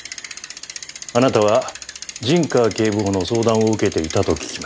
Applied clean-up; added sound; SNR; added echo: none; Bicycle; 14 dB; none.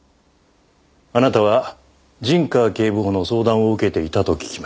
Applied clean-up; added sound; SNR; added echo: none; none; none; none.